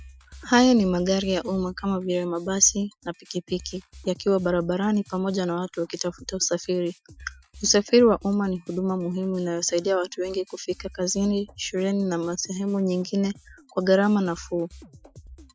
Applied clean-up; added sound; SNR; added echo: classical method Wiener filter.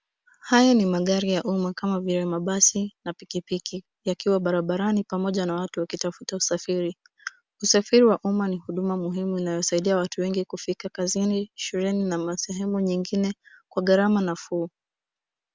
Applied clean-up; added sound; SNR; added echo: none; none; none; none.